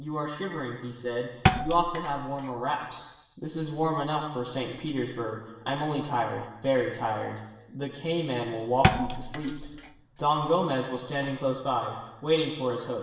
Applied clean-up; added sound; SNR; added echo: none; Thump, thud; 2 dB; reverberation time 1.1 s.